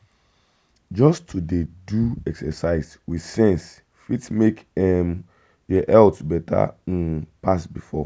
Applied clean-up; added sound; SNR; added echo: none; none; none; none.